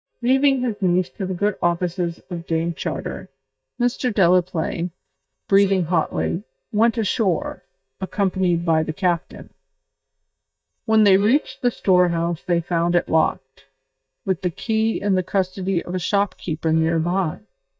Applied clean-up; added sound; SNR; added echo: neural mask model DeepFilterNet 3.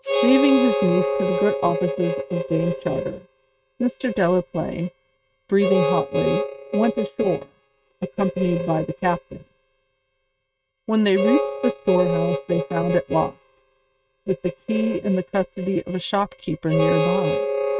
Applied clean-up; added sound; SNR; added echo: neural mask model RNNoise.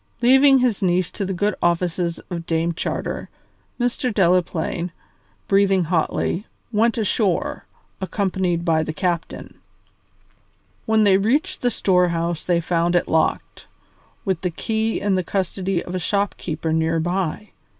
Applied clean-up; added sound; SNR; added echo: none; none; none; none.